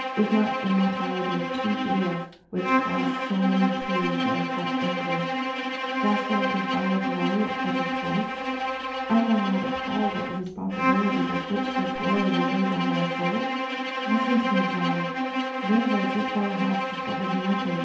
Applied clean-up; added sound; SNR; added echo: none; Bowed string instrument; 0 dB; reverberation time 2.2 s.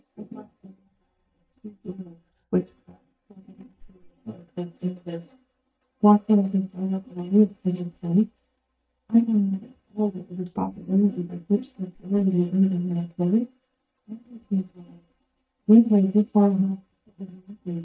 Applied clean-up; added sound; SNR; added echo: neural mask model DeepFilterNet 3.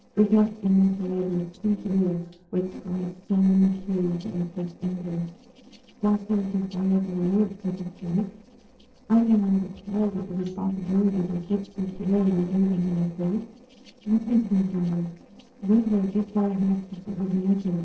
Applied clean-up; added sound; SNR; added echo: neural separator model SepFormer DNS4.